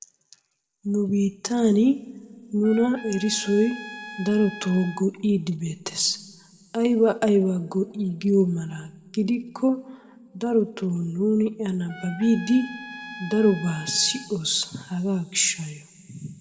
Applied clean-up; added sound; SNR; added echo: none; Trumpet; 16 dB; reverberation time 1.2 s.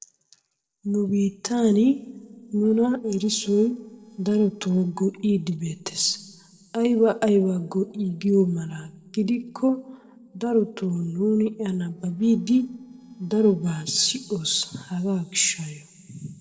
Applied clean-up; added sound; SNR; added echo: neural separator model SepFormer DNS4.